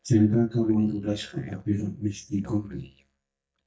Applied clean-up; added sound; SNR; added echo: neural mask model DeepFilterNet 3.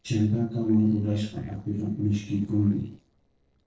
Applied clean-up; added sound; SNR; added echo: neural separator model SepFormer DNS4.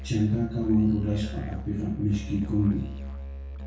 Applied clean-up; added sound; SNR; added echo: none; Musical instrument; 9 dB; reverberation time 0.6 s.